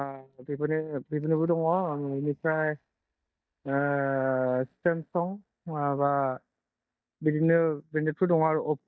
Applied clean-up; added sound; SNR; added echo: neural mask model DeepFilterNet 3.